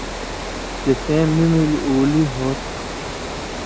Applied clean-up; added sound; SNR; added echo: none; Water; 7 dB; none.